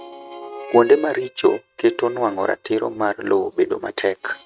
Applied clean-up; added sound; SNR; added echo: neural mask model RNNoise.